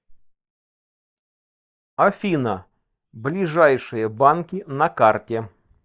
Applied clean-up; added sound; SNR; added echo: neural mask model DeepFilterNet 3.